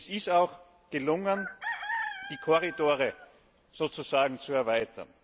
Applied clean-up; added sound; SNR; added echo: none; Chicken, rooster; 8 dB; none.